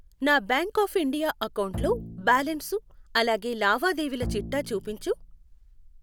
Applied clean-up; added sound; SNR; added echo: none; Bowed string instrument; 11 dB; none.